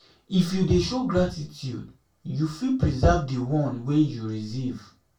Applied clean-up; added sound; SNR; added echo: none; none; none; reverberation time 0.2 s.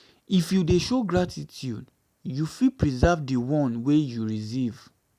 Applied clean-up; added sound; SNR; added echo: none; none; none; none.